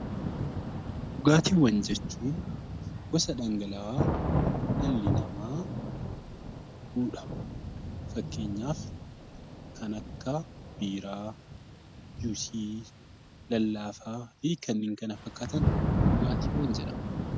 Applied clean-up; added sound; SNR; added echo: none; Thunder / Rain; 1 dB; none.